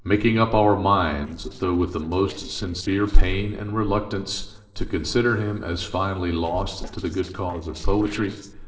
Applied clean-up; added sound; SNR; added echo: neural separator model SepFormer DNS4.